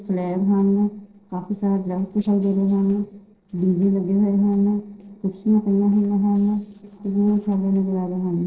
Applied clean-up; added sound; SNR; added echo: neural separator model SepFormer DNS4.